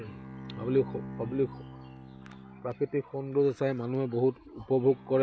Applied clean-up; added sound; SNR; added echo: none; Bowed string instrument; 15 dB; none.